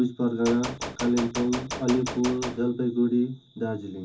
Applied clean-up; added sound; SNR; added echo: none; Gunshot, gunfire; 8 dB; reverberation time 0.3 s.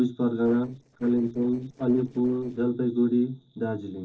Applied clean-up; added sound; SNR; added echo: neural separator model SepFormer DNS4.